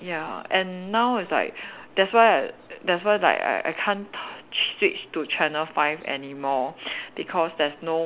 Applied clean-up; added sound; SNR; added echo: none; none; none; none.